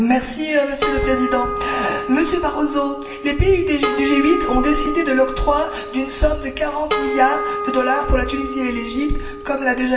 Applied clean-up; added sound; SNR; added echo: none; Harp; 6 dB; reverberation time 1.1 s.